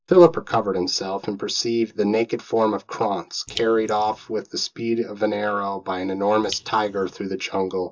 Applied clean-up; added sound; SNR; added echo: neural mask model DeepFilterNet 3.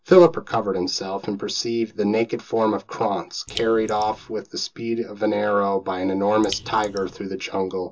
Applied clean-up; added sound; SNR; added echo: none; Raindrop; 16 dB; reverberation time 0.2 s.